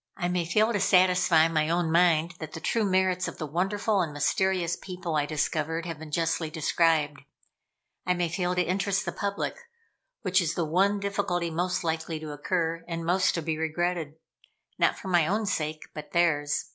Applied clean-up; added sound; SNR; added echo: none; none; none; none.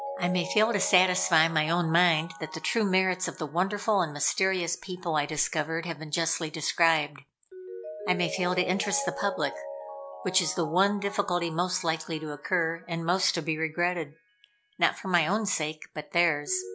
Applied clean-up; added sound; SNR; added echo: none; Mallet percussion; 14 dB; none.